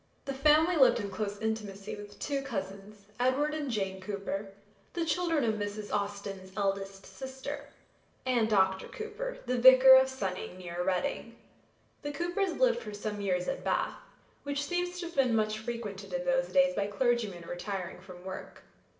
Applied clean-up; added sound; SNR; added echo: none; none; none; reverberation time 0.8 s.